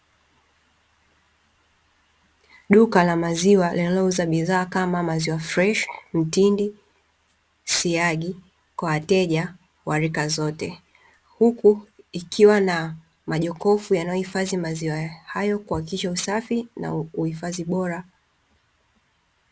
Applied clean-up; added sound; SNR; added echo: none; none; none; none.